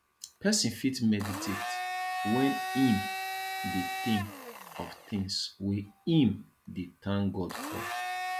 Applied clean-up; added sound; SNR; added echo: none; Domestic sounds, home sounds; 6 dB; none.